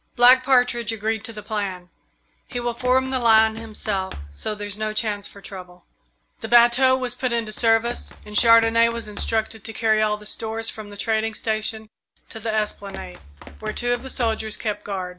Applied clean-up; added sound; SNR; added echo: none; Run; 14 dB; none.